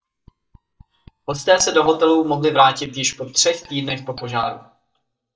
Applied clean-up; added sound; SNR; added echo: neural mask model DeepFilterNet 3.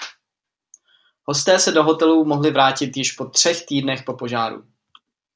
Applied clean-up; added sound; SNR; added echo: none; none; none; none.